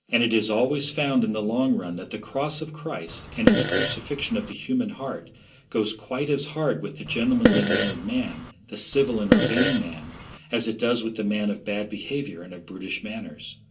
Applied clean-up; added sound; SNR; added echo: none; Fart; -3 dB; reverberation time 0.2 s.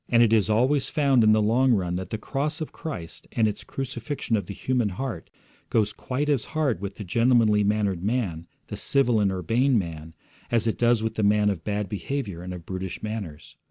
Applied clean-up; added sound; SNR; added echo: none; none; none; none.